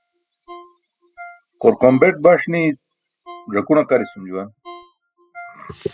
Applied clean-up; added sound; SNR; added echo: classical method spectral subtraction.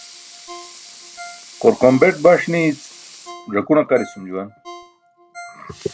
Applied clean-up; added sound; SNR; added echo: none; Sink (filling or washing) / Water tap, faucet / Liquid + Ringtone; 19 dB; none.